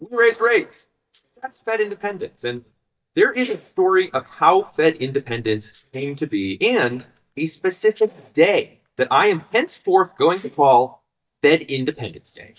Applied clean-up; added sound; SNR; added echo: neural mask model DeepFilterNet 3.